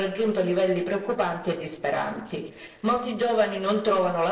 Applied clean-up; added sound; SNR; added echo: neural separator model SepFormer DNS4.